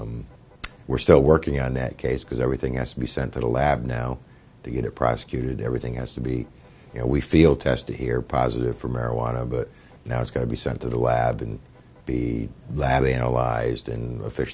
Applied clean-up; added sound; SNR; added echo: none; none; none; none.